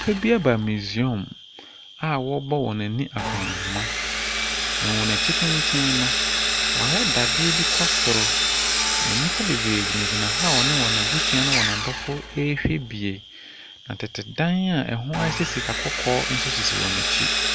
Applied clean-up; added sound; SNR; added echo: none; Sawing; -2 dB; none.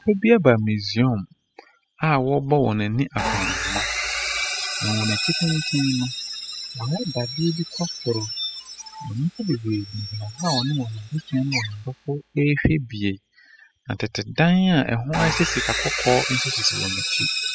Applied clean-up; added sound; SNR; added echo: classical method spectral subtraction.